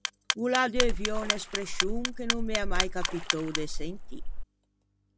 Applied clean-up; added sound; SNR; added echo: none; Clock + Splash, splatter; -3 dB; none.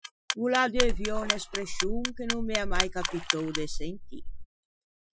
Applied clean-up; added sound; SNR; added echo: classical method Wiener filter.